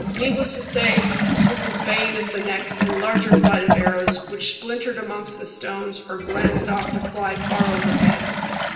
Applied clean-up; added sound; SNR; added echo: none; Toilet flush / Gurgling; -3 dB; reverberation time 1.4 s.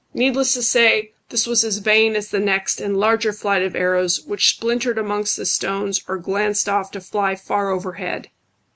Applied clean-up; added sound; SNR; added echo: none; none; none; none.